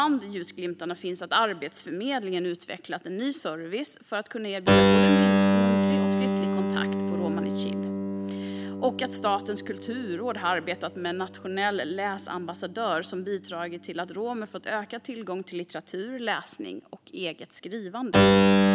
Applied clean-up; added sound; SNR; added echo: none; Keyboard (musical); -4 dB; none.